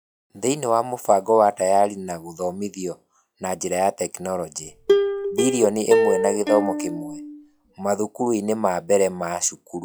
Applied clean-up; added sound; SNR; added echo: classical method log-MMSE.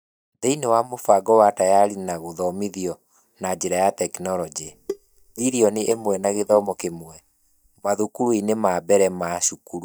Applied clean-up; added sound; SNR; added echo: neural mask model DeepFilterNet 3.